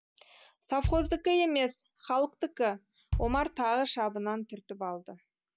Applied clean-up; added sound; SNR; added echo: none; Bass drum; 7 dB; none.